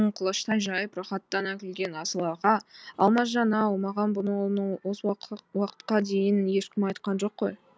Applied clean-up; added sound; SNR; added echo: none; none; none; none.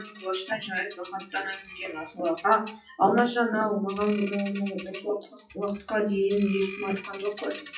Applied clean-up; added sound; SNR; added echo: classical method WPE with log-MMSE.